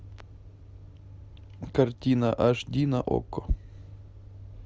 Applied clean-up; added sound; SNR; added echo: none; none; none; none.